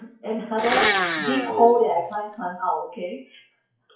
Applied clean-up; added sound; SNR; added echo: classical method WPE with log-MMSE.